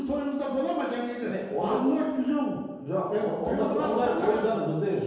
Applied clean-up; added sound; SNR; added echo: none; none; none; reverberation time 1.2 s.